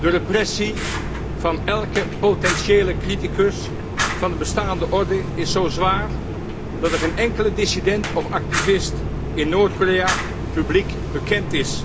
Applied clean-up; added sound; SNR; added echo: none; Fire; 3 dB; reverberation time 0.3 s.